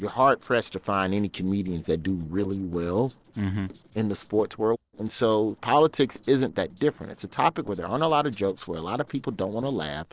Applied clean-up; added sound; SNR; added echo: neural separator model SepFormer DNS4.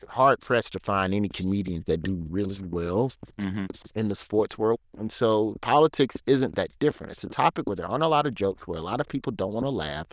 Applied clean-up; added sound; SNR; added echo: neural diffusion model UNIVERSE++.